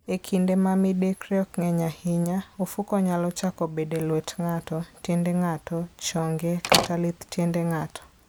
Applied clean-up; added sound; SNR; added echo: none; Slam; 1 dB; none.